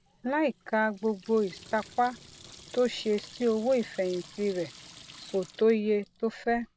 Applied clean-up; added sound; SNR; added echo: none; Sink (filling or washing) / Water tap, faucet; 19 dB; none.